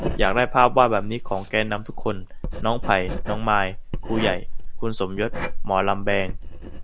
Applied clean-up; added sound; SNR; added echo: none; Writing; 2 dB; none.